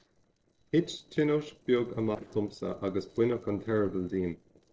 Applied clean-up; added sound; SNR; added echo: neural separator model SepFormer DNS4.